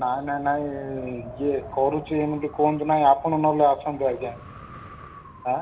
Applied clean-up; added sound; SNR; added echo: none; Wind; 18 dB; reverberation time 0.3 s.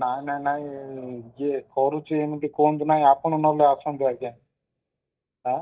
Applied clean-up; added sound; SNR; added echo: neural mask model DeepFilterNet 3.